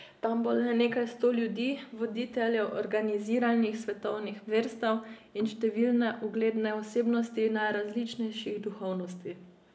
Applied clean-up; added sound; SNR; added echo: none; none; none; none.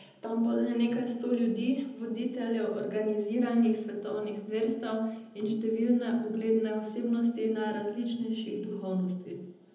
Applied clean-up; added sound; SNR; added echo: none; none; none; reverberation time 0.9 s.